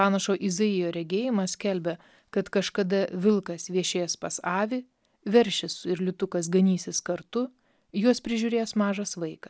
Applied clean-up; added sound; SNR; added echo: none; none; none; none.